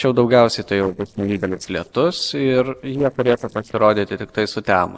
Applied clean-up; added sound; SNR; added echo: neural separator model SepFormer DNS4.